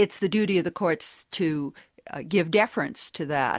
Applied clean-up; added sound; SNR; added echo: none; none; none; none.